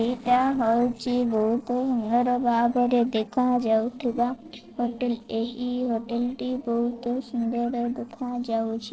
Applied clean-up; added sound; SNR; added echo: neural separator model SepFormer DNS4.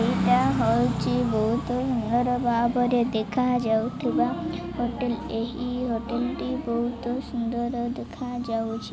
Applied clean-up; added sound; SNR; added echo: none; none; none; none.